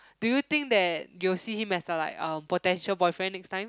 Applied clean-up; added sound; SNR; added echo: none; none; none; none.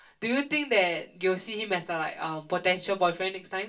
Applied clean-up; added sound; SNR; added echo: none; none; none; reverberation time 0.2 s.